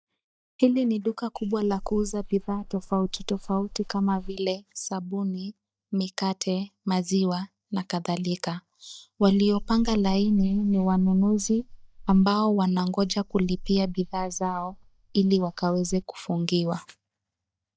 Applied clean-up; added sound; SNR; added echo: neural mask model DeepFilterNet 3.